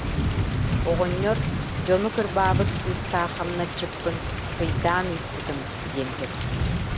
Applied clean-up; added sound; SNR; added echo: none; Thunder / Rain; -1 dB; none.